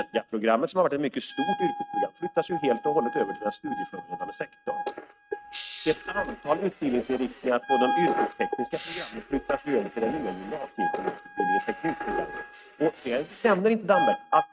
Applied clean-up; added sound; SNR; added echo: neural mask model RNNoise.